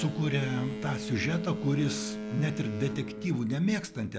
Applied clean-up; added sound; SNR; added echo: none; Boat, Water vehicle; 7 dB; none.